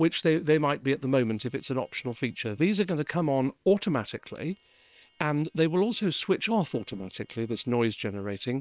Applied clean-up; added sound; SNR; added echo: neural separator model SepFormer WHAM!.